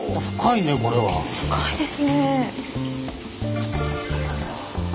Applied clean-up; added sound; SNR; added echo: none; none; none; none.